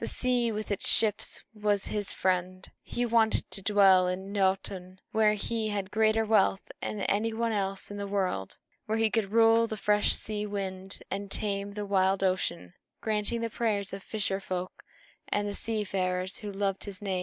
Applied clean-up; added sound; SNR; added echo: none; none; none; none.